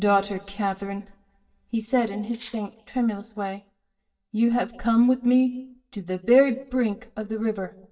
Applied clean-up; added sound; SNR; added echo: neural mask model DeepFilterNet 3.